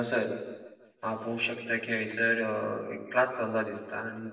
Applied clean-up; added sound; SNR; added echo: none; none; none; reverberation time 1.4 s.